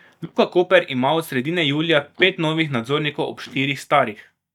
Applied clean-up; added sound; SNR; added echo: neural mask model DeepFilterNet 3.